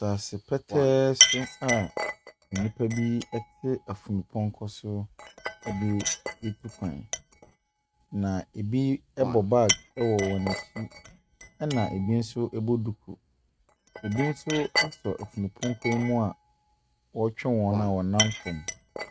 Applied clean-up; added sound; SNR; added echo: neural mask model RNNoise.